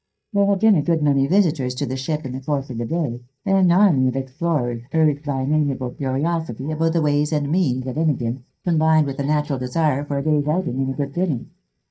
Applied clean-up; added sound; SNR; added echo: neural mask model DeepFilterNet 3.